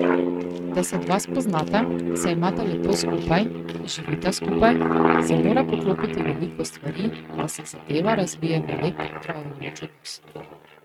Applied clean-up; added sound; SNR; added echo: neural mask model RNNoise.